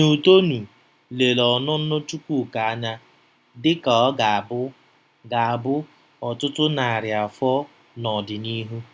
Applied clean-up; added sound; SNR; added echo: none; none; none; none.